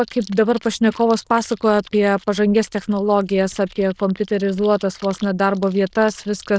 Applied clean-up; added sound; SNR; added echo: neural diffusion model UNIVERSE++.